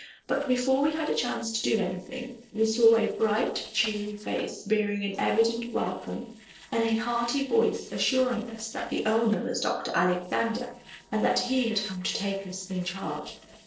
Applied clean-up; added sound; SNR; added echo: neural separator model SepFormer DNS4.